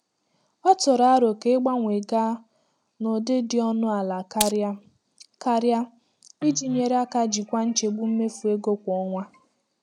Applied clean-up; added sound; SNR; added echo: none; Glass; 6 dB; none.